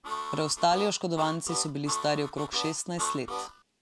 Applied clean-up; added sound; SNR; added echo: none; Harmonica; 7 dB; none.